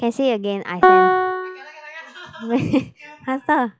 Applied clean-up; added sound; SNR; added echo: classical method log-MMSE.